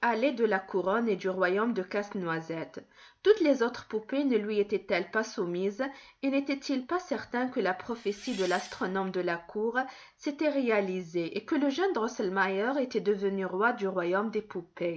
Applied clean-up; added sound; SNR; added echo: none; Engine; 17 dB; none.